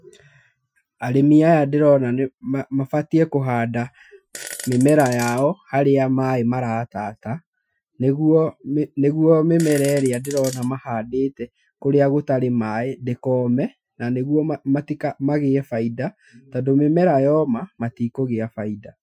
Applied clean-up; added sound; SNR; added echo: classical method Wiener filter.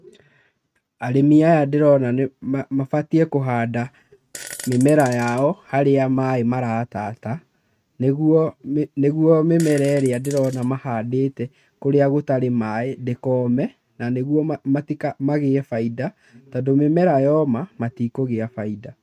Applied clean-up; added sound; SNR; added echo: neural mask model RNNoise.